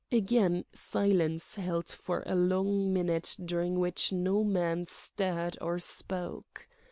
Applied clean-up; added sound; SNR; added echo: none; none; none; none.